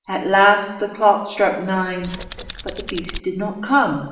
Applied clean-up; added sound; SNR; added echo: none; Tools; 12 dB; reverberation time 1.0 s.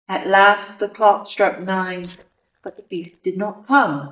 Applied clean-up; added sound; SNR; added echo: neural mask model DeepFilterNet 3.